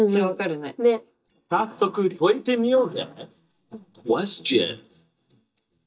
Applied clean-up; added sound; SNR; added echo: neural mask model DeepFilterNet 3.